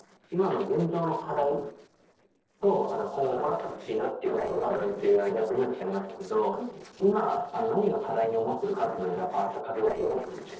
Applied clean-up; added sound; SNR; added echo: neural separator model SepFormer DNS4.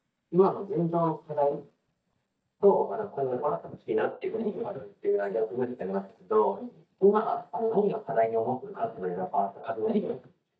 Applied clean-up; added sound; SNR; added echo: neural mask model DeepFilterNet 3.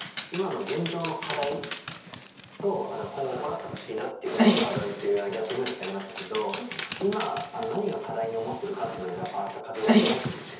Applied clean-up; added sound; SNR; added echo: none; Dog; 0 dB; reverberation time 0.8 s.